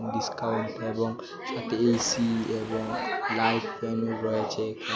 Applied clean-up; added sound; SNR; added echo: none; Waves, surf; 12 dB; none.